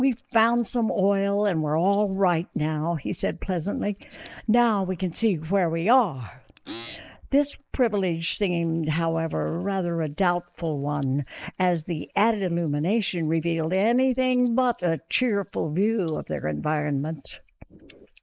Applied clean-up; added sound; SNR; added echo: neural mask model Resemble Enhance denoiser.